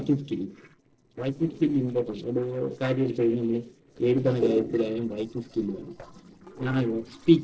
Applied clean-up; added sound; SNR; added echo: neural separator model SepFormer DNS4.